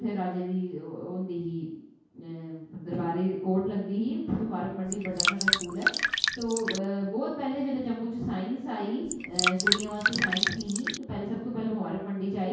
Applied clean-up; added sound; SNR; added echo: none; Drip; -3 dB; reverberation time 0.6 s.